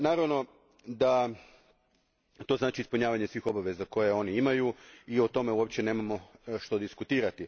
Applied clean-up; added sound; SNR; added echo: none; none; none; none.